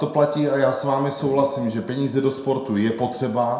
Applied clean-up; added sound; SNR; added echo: none; none; none; reverberation time 0.6 s.